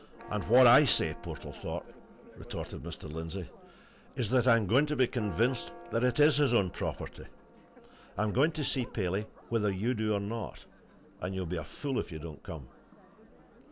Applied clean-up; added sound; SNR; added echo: none; Church bell; 20 dB; none.